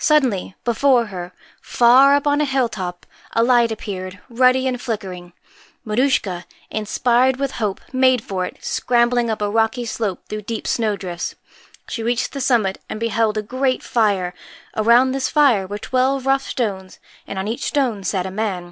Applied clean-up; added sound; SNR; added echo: none; none; none; none.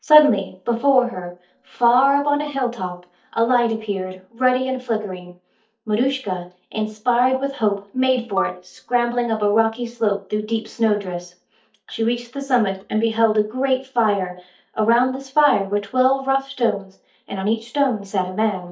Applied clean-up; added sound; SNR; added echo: neural mask model DeepFilterNet 3.